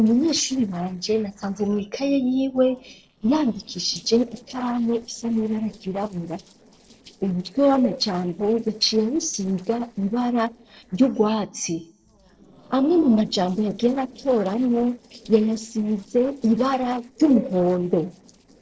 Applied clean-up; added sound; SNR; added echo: neural separator model SepFormer DNS4.